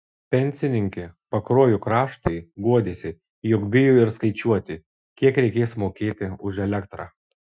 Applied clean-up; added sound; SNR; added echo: classical method Wiener filter.